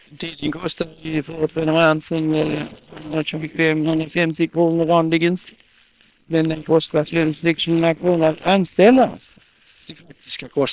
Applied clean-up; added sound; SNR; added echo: neural separator model SepFormer WHAM!.